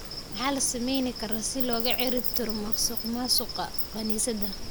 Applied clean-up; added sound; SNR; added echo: none; Insect; 2 dB; none.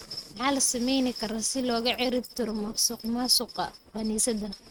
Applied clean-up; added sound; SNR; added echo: neural mask model RNNoise.